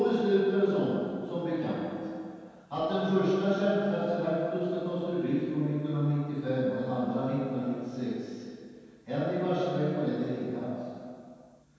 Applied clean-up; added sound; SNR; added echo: none; none; none; reverberation time 2.1 s.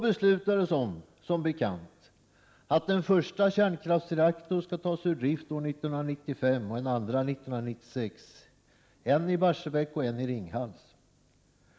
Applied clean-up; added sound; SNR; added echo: none; none; none; none.